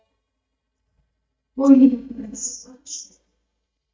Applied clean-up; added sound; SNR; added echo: neural mask model DeepFilterNet 3.